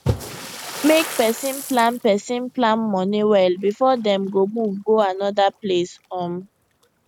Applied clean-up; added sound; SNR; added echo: none; Splash, splatter; 13 dB; none.